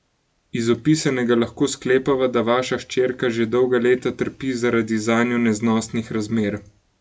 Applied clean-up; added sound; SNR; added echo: none; none; none; none.